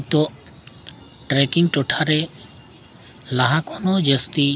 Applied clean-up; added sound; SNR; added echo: none; none; none; none.